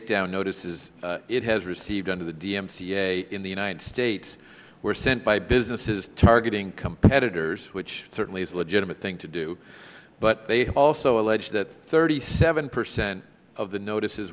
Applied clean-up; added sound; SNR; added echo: none; none; none; none.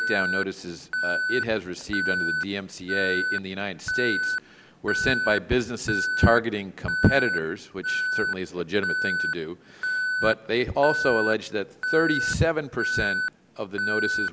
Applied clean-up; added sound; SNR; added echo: none; Alarm; 1 dB; none.